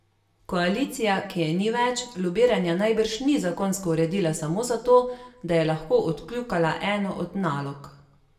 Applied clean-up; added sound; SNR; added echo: none; none; none; reverberation time 0.6 s.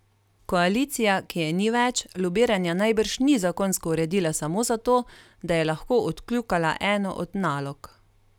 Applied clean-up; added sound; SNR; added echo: none; none; none; none.